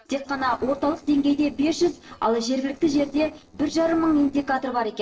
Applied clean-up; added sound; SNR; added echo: neural separator model SepFormer DNS4.